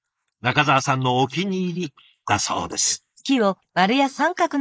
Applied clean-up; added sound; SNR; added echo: neural mask model Resemble Enhance denoiser.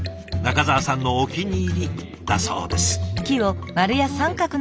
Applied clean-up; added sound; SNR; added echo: none; Musical instrument; 18 dB; none.